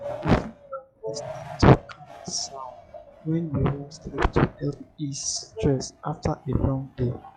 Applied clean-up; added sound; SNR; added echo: classical method log-MMSE.